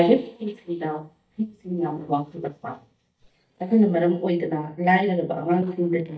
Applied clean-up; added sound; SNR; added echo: neural mask model DeepFilterNet 3.